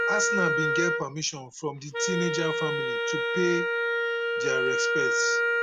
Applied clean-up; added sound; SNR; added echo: none; Wind instrument, woodwind instrument; -5 dB; none.